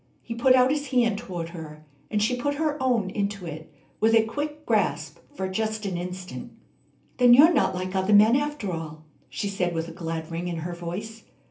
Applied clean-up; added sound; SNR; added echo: none; none; none; reverberation time 0.3 s.